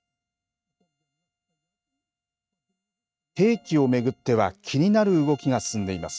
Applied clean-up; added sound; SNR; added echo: neural mask model RNNoise.